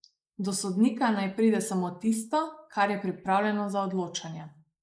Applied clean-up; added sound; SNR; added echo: neural mask model Resemble Enhance denoiser.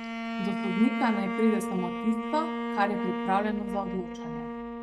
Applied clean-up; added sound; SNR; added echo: neural mask model RNNoise.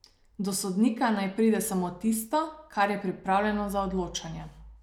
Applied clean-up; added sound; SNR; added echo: none; none; none; none.